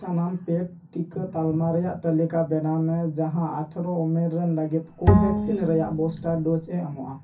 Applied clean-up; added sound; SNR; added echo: none; Bowed string instrument; -1 dB; reverberation time 0.3 s.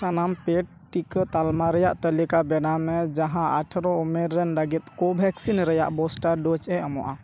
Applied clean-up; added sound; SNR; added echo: none; none; none; none.